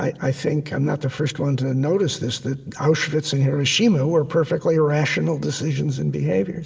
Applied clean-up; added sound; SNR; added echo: none; none; none; reverberation time 1.0 s.